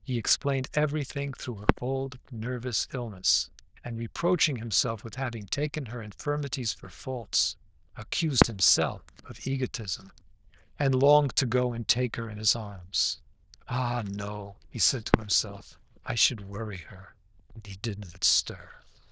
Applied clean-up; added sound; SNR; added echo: neural diffusion model UNIVERSE++.